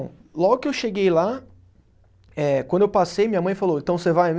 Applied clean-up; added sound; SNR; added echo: none; none; none; none.